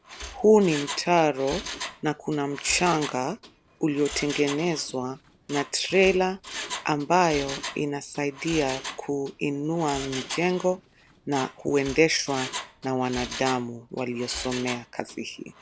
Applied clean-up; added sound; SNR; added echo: none; Mechanisms; 12 dB; none.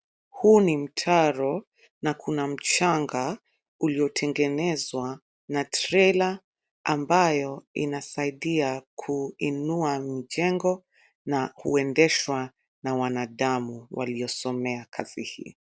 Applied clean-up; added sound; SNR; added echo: none; none; none; none.